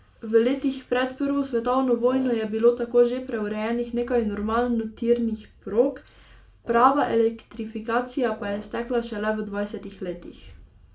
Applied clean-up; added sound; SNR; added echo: none; Wind instrument, woodwind instrument; 19 dB; reverberation time 0.3 s.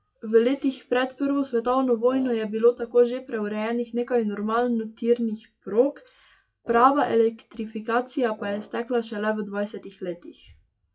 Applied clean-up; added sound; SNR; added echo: classical method WPE with log-MMSE.